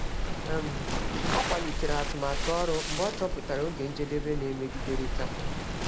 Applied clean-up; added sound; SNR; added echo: none; Waves, surf; -2 dB; none.